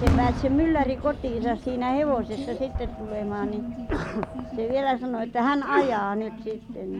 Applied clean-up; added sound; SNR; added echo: none; Sneeze + Fireworks; 3 dB; none.